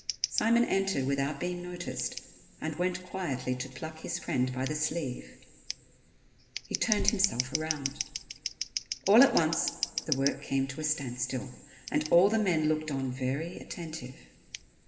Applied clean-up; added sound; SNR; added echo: none; Scissors; 10 dB; reverberation time 2.4 s.